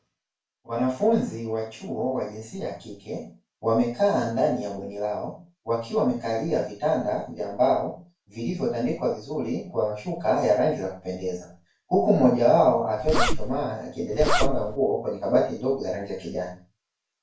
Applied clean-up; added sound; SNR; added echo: none; Zipper (clothing); -4 dB; reverberation time 0.3 s.